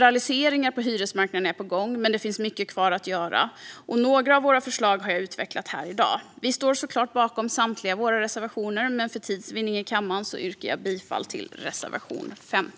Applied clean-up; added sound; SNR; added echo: none; none; none; none.